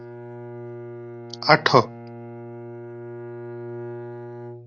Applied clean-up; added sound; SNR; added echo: none; Bowed string instrument; 10 dB; none.